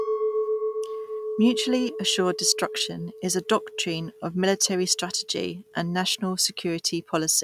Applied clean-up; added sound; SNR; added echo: none; Chink, clink; 7 dB; none.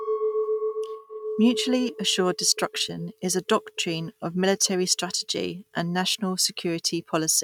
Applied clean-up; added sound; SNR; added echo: neural mask model RNNoise.